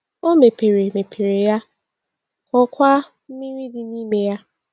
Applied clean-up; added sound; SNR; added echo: none; none; none; none.